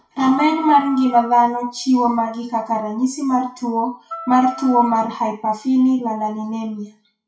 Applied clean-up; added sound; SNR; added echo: classical method WPE with log-MMSE.